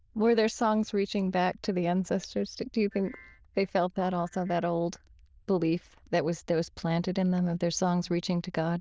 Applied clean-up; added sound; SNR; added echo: neural diffusion model UNIVERSE++.